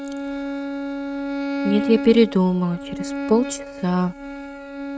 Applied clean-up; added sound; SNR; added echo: neural mask model RNNoise.